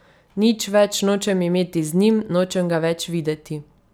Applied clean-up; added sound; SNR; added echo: none; none; none; none.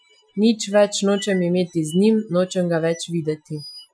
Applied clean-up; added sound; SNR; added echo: classical method Wiener filter.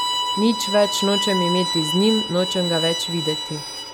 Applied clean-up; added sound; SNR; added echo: none; Bowed string instrument; 3 dB; none.